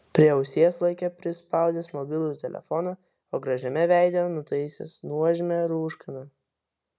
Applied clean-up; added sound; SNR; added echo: none; none; none; none.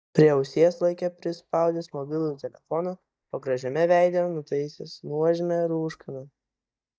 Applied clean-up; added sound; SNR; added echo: neural mask model DeepFilterNet 3.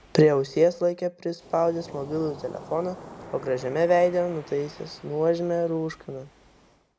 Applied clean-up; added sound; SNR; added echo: none; Waves, surf; 20 dB; none.